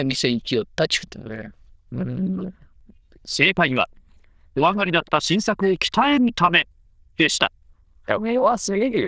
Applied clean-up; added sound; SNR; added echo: neural diffusion model UNIVERSE++.